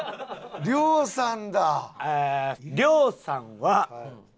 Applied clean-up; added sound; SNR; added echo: none; none; none; none.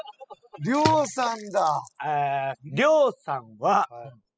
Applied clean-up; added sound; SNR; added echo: classical method spectral subtraction.